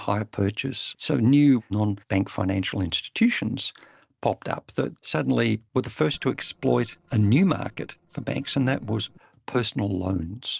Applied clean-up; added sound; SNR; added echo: neural separator model SepFormer DNS4.